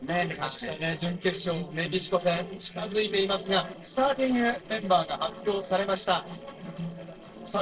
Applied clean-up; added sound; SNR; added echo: neural separator model SepFormer DNS4.